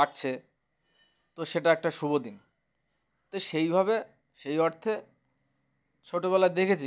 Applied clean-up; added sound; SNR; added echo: none; none; none; none.